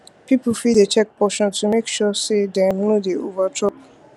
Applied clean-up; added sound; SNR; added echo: none; none; none; none.